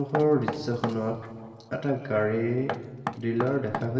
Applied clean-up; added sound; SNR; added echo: none; Knock; 9 dB; reverberation time 2.0 s.